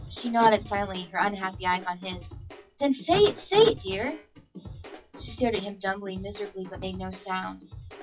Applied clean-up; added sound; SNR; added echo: classical method WPE with log-MMSE.